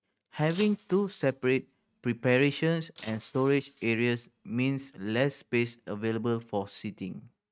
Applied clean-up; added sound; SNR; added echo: neural mask model RNNoise.